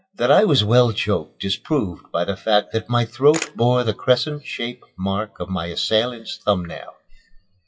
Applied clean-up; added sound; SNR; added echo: classical method WPE with log-MMSE.